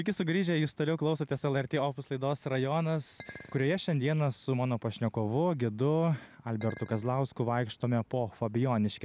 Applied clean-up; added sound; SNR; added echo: none; Chink, clink; 20 dB; none.